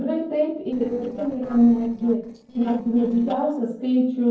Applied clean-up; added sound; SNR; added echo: neural separator model SepFormer DNS4.